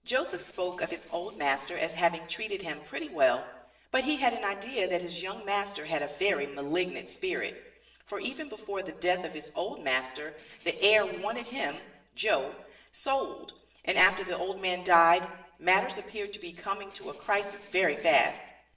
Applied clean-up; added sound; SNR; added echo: neural separator model SepFormer DNS4.